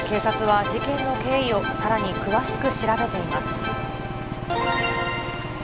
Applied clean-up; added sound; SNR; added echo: none; Engine / Aircraft; 7 dB; none.